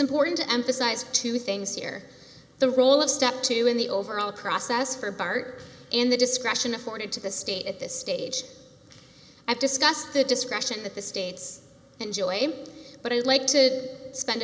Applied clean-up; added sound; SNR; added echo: none; none; none; none.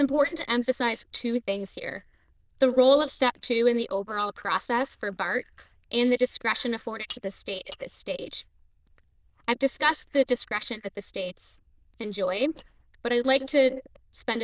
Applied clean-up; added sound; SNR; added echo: neural diffusion model UNIVERSE++.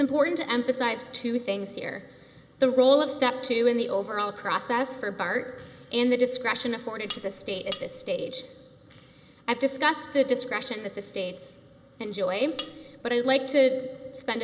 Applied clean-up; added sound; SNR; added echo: none; Cutlery, silverware; 6 dB; none.